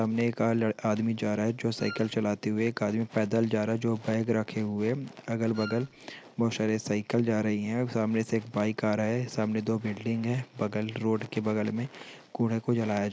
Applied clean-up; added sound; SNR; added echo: none; Wind instrument, woodwind instrument; 16 dB; none.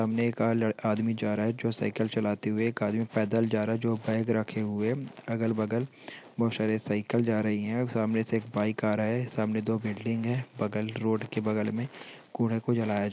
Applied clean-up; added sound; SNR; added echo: none; none; none; none.